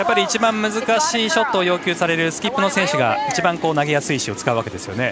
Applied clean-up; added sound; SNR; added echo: none; none; none; none.